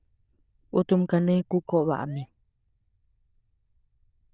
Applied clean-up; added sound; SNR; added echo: neural diffusion model UNIVERSE++.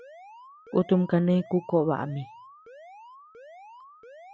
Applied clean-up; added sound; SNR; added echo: none; Alarm; 20 dB; none.